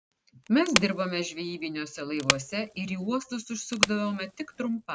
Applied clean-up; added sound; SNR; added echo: none; Wood; 3 dB; none.